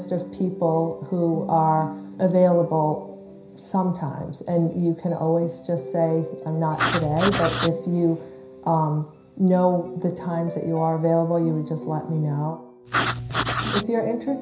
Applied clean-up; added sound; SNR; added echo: none; Writing; 2 dB; reverberation time 0.5 s.